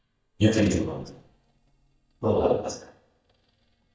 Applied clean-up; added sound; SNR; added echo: neural mask model DeepFilterNet 3.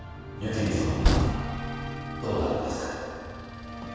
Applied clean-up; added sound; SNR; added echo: none; Train; 0 dB; reverberation time 2.1 s.